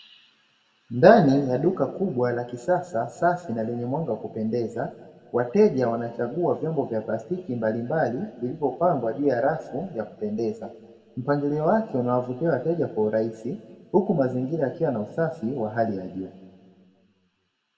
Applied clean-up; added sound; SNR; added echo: none; none; none; reverberation time 1.1 s.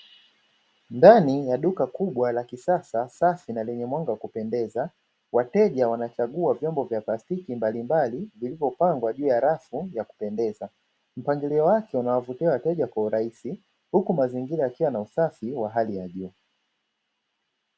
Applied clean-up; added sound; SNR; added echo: none; none; none; none.